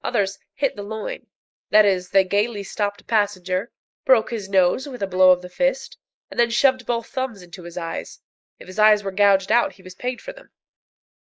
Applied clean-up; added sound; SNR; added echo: neural mask model Resemble Enhance denoiser.